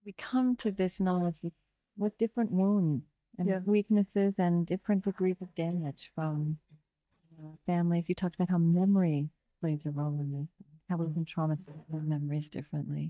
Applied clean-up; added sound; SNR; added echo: neural mask model DeepFilterNet 3.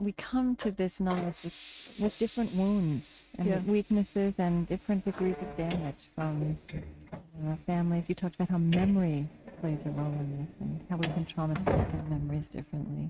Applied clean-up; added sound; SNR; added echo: neural mask model RNNoise.